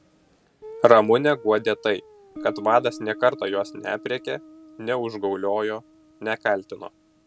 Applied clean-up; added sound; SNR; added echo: none; Guitar; 18 dB; none.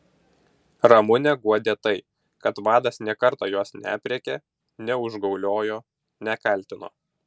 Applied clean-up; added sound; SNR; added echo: none; none; none; none.